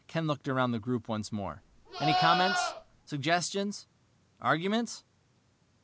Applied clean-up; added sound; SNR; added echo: none; Livestock, farm animals, working animals; -1 dB; none.